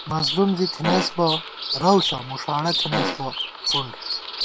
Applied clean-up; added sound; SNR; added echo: none; Fart + Bird vocalization, bird call, bird song; 3 dB; none.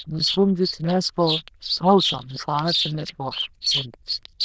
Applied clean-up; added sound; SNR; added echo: neural diffusion model UNIVERSE++.